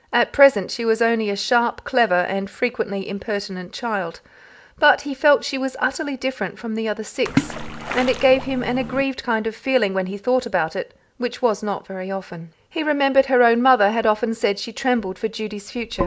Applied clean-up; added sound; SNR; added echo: none; Splash, splatter; 6 dB; none.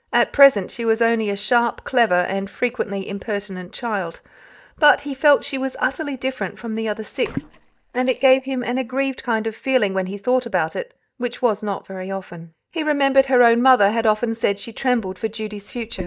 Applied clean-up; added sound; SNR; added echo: neural mask model DeepFilterNet 3.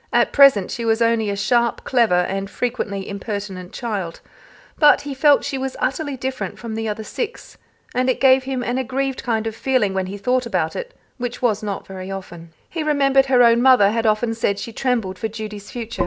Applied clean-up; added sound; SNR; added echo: none; none; none; none.